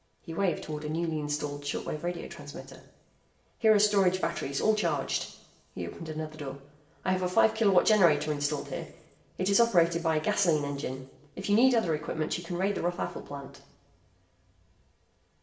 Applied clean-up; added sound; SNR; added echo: none; none; none; reverberation time 1.0 s.